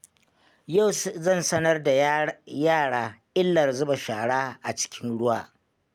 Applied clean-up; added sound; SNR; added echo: none; none; none; none.